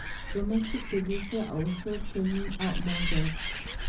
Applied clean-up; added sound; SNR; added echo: none; Animal; 1 dB; reverberation time 0.5 s.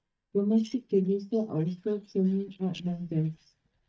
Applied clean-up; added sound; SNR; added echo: neural mask model DeepFilterNet 3.